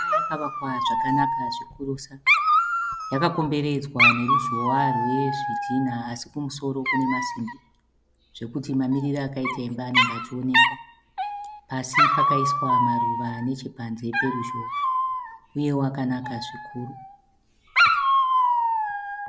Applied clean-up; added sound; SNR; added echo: none; Dog; -4 dB; none.